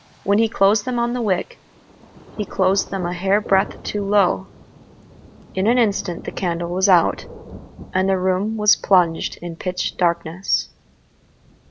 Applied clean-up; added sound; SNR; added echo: none; Thunder; 19 dB; none.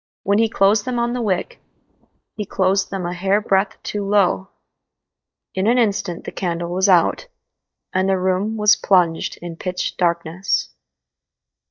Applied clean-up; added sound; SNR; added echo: neural mask model DeepFilterNet 3.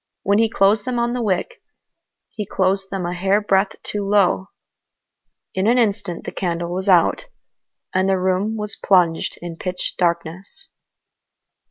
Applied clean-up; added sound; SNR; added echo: none; none; none; none.